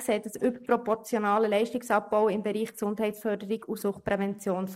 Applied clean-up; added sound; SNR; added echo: neural mask model Resemble Enhance denoiser.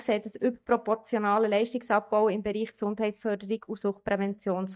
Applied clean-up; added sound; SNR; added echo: neural mask model DeepFilterNet 3.